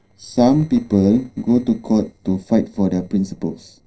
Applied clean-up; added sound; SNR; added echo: neural separator model SepFormer DNS4.